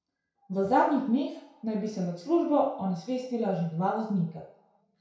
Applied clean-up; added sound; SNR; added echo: none; none; none; reverberation time 0.6 s.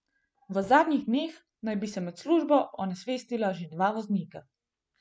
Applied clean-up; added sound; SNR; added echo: none; none; none; none.